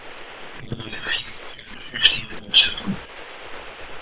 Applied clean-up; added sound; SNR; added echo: neural separator model SepFormer WHAM!.